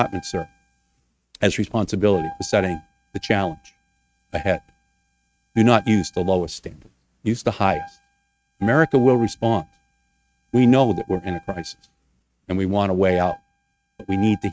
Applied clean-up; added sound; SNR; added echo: neural mask model RNNoise.